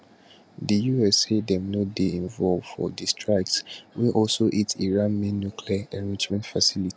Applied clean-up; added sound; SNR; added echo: none; none; none; none.